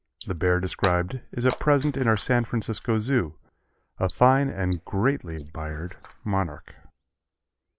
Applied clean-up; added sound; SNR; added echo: neural mask model Resemble Enhance denoiser.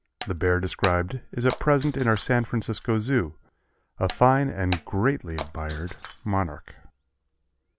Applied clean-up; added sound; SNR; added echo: none; Shatter; 16 dB; none.